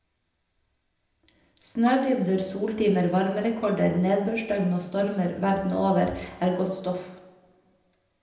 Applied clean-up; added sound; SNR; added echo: none; Bowed string instrument; 18 dB; reverberation time 0.8 s.